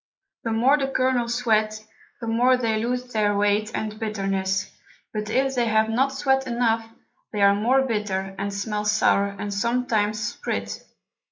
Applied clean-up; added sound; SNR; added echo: neural mask model Resemble Enhance denoiser.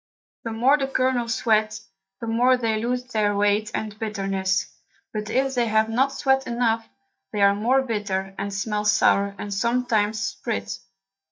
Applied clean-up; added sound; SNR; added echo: neural mask model DeepFilterNet 3.